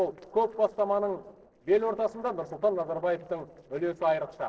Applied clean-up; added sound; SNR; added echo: neural separator model SepFormer DNS4.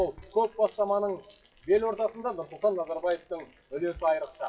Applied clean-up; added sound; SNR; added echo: classical method WPE with log-MMSE.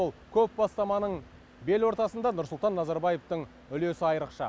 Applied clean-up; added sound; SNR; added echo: none; none; none; none.